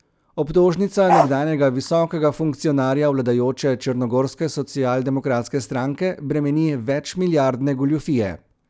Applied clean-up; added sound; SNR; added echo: none; Bark; -1 dB; none.